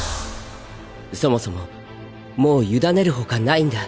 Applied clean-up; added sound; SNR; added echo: none; none; none; none.